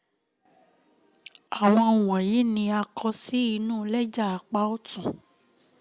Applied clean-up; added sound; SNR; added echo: none; none; none; none.